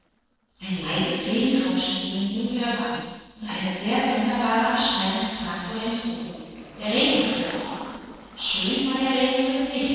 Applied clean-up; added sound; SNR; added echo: neural separator model SepFormer DNS4.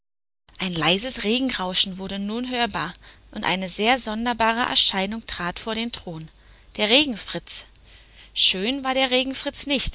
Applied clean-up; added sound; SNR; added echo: none; none; none; none.